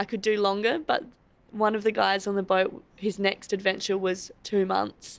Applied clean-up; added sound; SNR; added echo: none; none; none; none.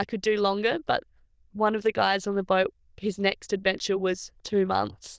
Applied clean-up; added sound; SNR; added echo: neural diffusion model UNIVERSE++.